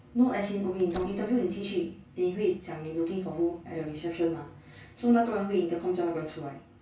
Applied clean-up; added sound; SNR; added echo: none; Slam; 20 dB; reverberation time 0.2 s.